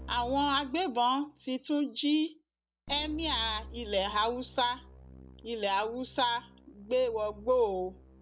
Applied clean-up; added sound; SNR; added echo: none; Keyboard (musical); 18 dB; none.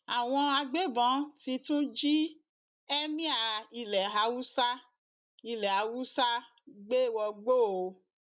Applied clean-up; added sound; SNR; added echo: none; none; none; none.